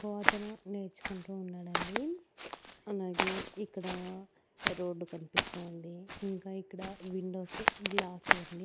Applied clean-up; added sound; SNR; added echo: none; Walk, footsteps; -4 dB; none.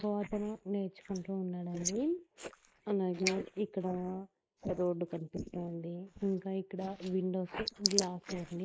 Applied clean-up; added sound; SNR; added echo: neural mask model Resemble Enhance denoiser.